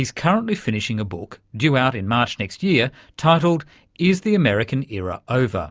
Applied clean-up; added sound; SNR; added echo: none; none; none; none.